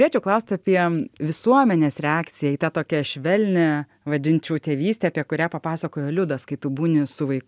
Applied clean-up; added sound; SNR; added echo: none; none; none; none.